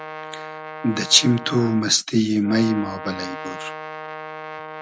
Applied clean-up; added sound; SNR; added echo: none; Brass instrument; 12 dB; none.